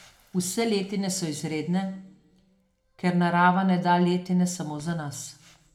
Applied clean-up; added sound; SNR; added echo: none; none; none; reverberation time 0.6 s.